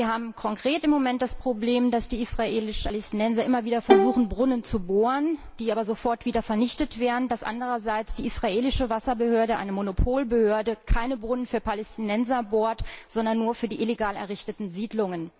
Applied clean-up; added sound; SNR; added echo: none; Bowed string instrument; -1 dB; none.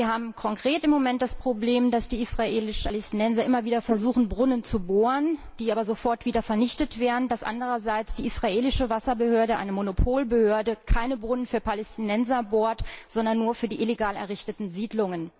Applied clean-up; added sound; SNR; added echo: neural mask model Resemble Enhance denoiser.